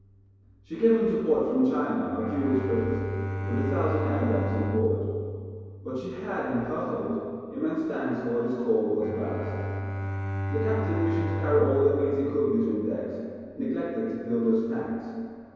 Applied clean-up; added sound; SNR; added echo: none; Bowed string instrument; 6 dB; reverberation time 2.2 s.